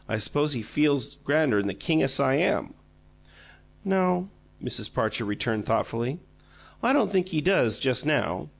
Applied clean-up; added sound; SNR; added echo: none; none; none; none.